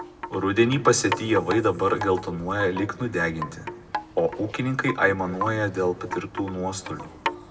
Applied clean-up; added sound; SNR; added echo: none; Wind chime; 11 dB; reverberation time 1.6 s.